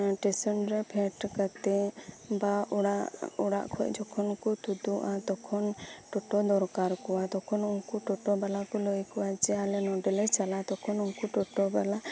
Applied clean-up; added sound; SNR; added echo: none; none; none; none.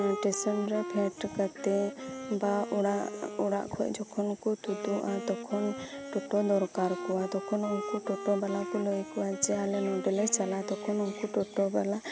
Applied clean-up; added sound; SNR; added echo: none; Wind instrument, woodwind instrument; 10 dB; none.